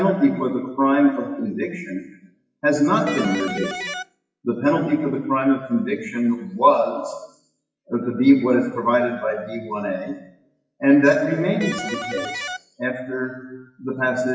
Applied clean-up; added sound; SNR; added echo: classical method WPE with log-MMSE.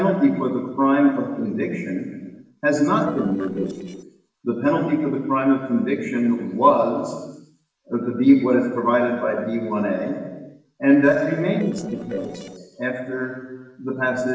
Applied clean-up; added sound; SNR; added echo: neural separator model SepFormer DNS4.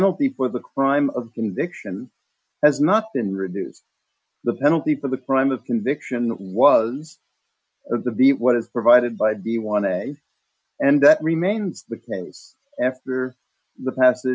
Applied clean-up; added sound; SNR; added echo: none; none; none; none.